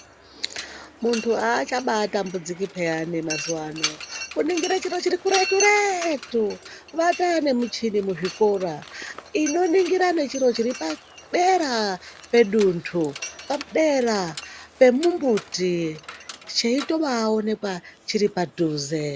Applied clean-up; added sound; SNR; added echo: none; Mechanisms; 14 dB; none.